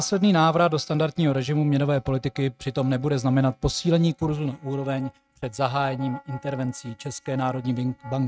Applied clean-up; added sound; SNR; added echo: neural mask model RNNoise.